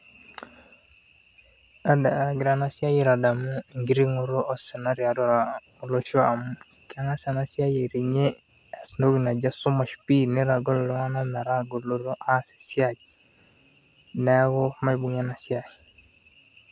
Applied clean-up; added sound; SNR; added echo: none; none; none; none.